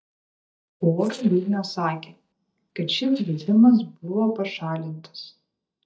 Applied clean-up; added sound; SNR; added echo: neural mask model DeepFilterNet 3.